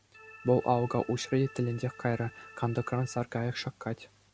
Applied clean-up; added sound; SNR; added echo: none; Organ; 20 dB; none.